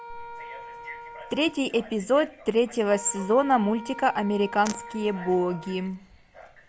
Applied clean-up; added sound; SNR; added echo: none; Wind instrument, woodwind instrument; 16 dB; none.